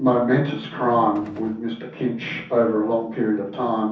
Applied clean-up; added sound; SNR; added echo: none; Gunshot, gunfire; 18 dB; reverberation time 0.6 s.